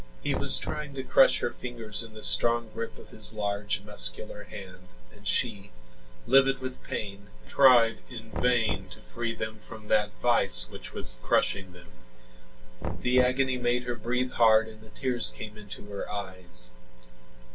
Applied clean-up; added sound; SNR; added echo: none; Knock; 14 dB; reverberation time 0.1 s.